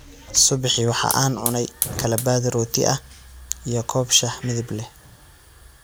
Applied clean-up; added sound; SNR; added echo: none; Hiss / Fire; 12 dB; none.